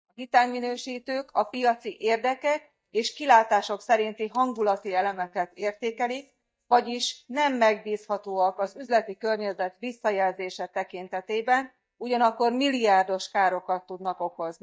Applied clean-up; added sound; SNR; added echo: neural mask model DeepFilterNet 3.